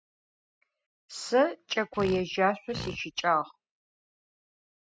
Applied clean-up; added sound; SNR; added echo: classical method spectral subtraction.